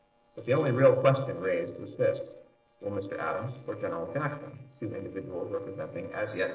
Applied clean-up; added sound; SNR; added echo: neural separator model SepFormer DNS4.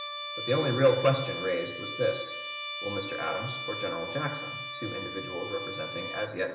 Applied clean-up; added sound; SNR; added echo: none; Trumpet; 7 dB; reverberation time 0.9 s.